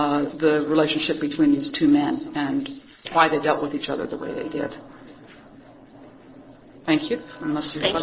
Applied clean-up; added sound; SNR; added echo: neural separator model SepFormer DNS4.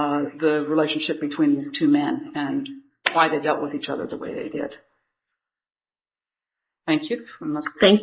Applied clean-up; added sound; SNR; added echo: neural mask model Resemble Enhance denoiser.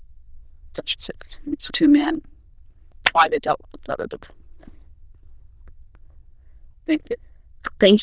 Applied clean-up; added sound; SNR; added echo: neural diffusion model UNIVERSE++.